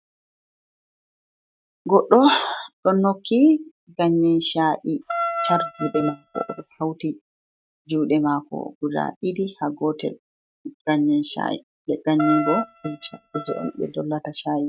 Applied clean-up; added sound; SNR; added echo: neural mask model RNNoise.